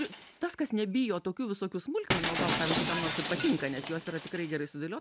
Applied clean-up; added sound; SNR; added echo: none; Shatter; 1 dB; none.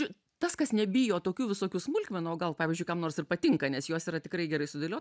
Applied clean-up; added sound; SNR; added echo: none; none; none; none.